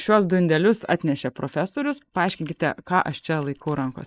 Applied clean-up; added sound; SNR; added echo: neural mask model Resemble Enhance denoiser.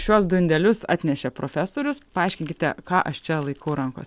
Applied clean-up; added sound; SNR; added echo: none; none; none; none.